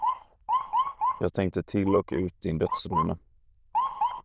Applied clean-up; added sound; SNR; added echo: neural diffusion model UNIVERSE++.